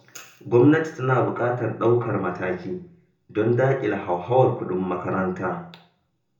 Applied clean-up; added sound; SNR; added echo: none; none; none; reverberation time 0.6 s.